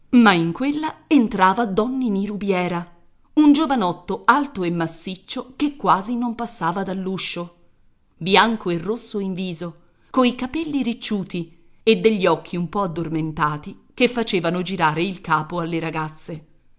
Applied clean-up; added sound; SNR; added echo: none; none; none; none.